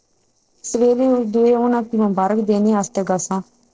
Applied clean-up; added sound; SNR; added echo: neural separator model SepFormer DNS4.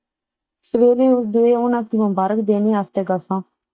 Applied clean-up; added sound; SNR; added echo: neural mask model DeepFilterNet 3.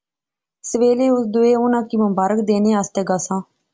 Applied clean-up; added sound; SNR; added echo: none; none; none; none.